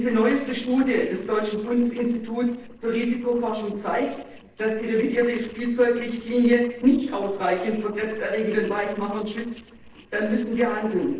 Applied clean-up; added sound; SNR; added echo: neural separator model SepFormer DNS4.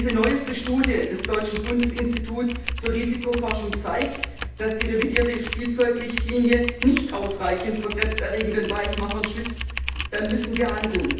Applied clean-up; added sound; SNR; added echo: none; Typing; 5 dB; reverberation time 0.9 s.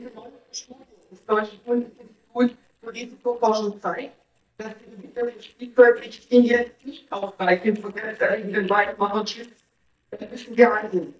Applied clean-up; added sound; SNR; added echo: neural mask model DeepFilterNet 3.